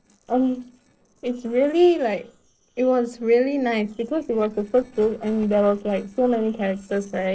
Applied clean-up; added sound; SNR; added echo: neural separator model SepFormer DNS4.